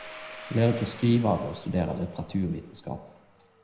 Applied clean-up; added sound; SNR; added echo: none; Domestic sounds, home sounds; 17 dB; reverberation time 0.8 s.